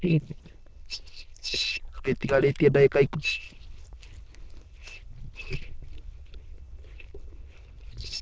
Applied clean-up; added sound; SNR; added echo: neural diffusion model UNIVERSE++.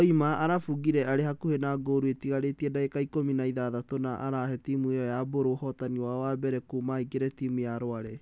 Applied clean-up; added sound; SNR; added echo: none; none; none; none.